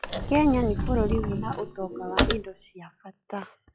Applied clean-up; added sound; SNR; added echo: classical method log-MMSE.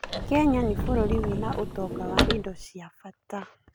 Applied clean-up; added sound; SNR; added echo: none; Sliding door / Slam / Wood; -1 dB; none.